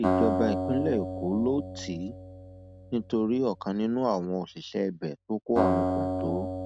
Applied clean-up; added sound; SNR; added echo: none; Acoustic guitar; 2 dB; none.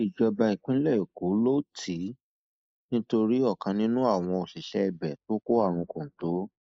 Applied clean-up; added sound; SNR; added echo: neural mask model Resemble Enhance denoiser.